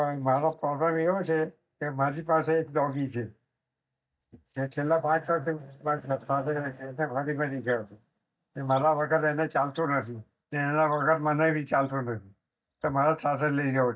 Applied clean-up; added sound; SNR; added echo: neural mask model DeepFilterNet 3.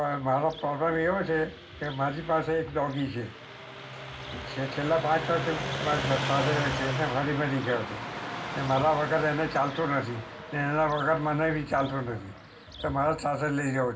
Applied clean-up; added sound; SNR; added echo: none; Car passing by; 8 dB; reverberation time 0.4 s.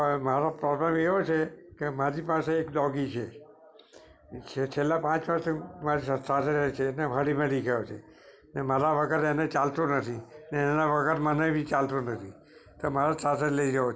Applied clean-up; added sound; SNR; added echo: none; none; none; none.